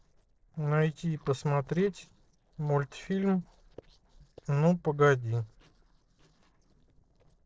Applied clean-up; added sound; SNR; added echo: neural separator model SepFormer DNS4.